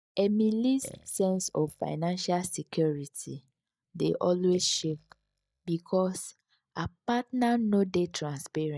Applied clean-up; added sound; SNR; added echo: neural mask model DeepFilterNet 3.